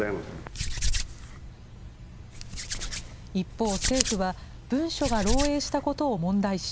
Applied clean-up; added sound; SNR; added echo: none; Hands; 2 dB; none.